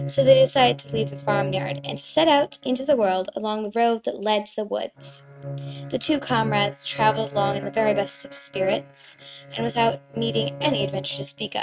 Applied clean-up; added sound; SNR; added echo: neural mask model RNNoise.